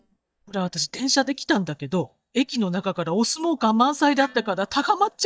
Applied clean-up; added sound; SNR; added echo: neural mask model DeepFilterNet 3.